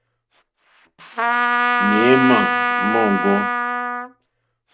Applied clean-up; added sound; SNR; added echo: none; Trumpet; -1 dB; none.